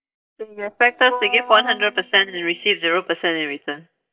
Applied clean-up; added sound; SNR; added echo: neural mask model DeepFilterNet 3.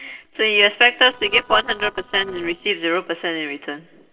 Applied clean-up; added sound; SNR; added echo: neural separator model SepFormer DNS4.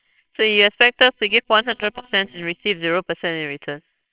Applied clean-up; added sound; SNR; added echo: neural separator model SepFormer WHAMR!.